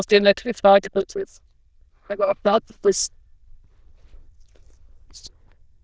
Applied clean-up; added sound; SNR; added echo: neural diffusion model UNIVERSE++.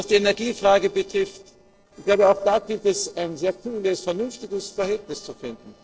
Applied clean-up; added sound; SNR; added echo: neural separator model SepFormer DNS4.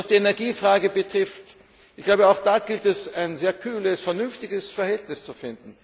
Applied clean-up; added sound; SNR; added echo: none; none; none; none.